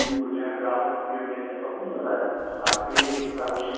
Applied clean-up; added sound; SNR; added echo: none; Cat; 4 dB; reverberation time 2.1 s.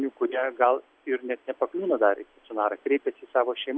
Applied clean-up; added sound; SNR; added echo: none; none; none; none.